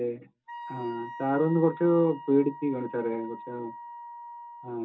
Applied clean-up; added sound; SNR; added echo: none; Wind instrument, woodwind instrument; 14 dB; reverberation time 0.2 s.